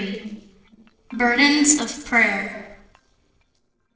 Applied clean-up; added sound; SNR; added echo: neural separator model SepFormer DNS4.